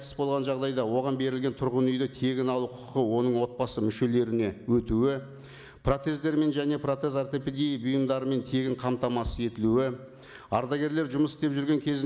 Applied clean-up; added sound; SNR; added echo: none; none; none; none.